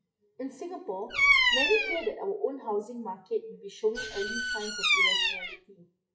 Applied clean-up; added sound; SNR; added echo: classical method WPE with log-MMSE.